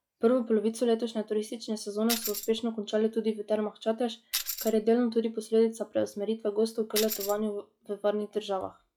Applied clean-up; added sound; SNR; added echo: classical method log-MMSE.